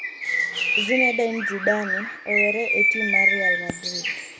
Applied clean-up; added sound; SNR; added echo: none; Bird; -4 dB; none.